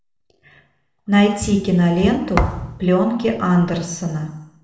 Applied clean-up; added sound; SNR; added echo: none; Thump, thud; 5 dB; reverberation time 0.7 s.